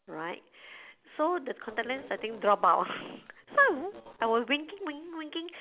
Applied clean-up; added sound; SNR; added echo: none; none; none; none.